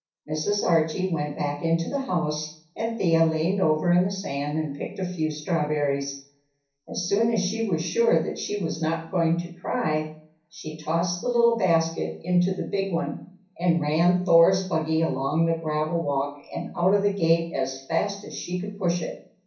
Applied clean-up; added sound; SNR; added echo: none; none; none; reverberation time 0.6 s.